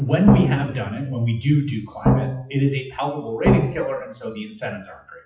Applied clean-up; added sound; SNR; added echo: classical method WPE with log-MMSE.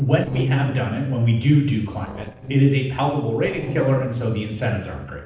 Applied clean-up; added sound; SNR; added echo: neural separator model SepFormer DNS4.